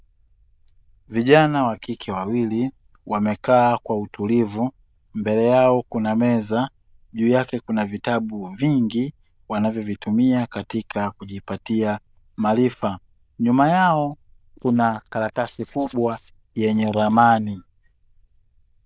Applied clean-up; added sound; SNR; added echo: neural diffusion model UNIVERSE++.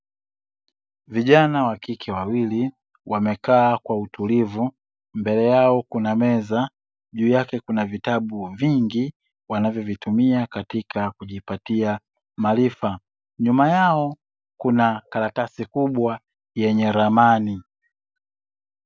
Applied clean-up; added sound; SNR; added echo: none; none; none; none.